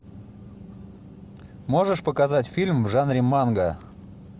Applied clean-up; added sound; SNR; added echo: none; none; none; none.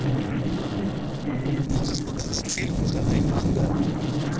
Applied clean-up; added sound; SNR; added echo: neural separator model SepFormer DNS4.